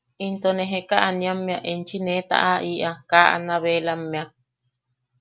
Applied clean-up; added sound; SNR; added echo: none; none; none; none.